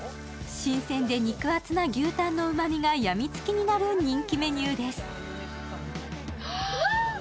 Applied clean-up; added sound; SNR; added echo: none; none; none; none.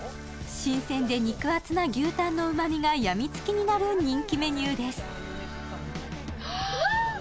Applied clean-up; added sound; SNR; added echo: none; Bark + Tambourine; 19 dB; none.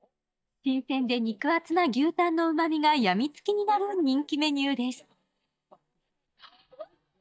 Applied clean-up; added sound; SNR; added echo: neural mask model DeepFilterNet 3.